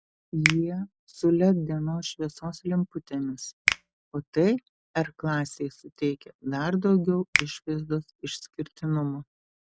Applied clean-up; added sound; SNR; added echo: none; Finger snapping; 6 dB; none.